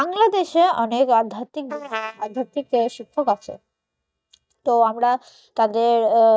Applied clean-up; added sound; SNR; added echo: neural mask model DeepFilterNet 3.